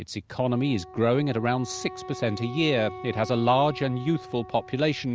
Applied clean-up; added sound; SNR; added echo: none; Wind instrument, woodwind instrument; 15 dB; none.